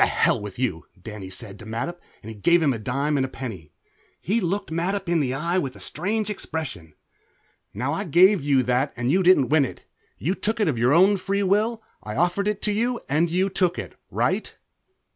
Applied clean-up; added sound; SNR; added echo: none; none; none; none.